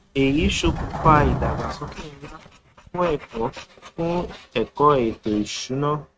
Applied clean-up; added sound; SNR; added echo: neural mask model RNNoise.